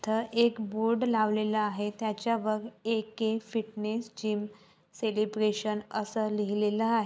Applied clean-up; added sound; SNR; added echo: none; none; none; none.